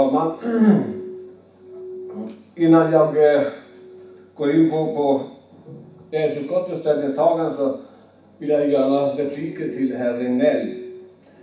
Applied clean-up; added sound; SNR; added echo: none; Glass; 20 dB; reverberation time 0.7 s.